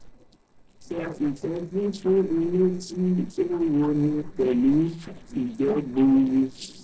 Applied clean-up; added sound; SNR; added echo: neural separator model SepFormer DNS4.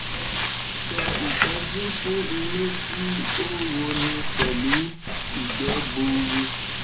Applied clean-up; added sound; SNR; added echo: none; Frying (food); -4 dB; reverberation time 0.4 s.